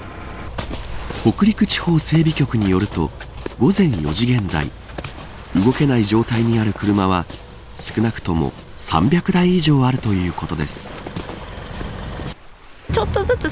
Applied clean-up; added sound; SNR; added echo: none; Waves, surf; 19 dB; none.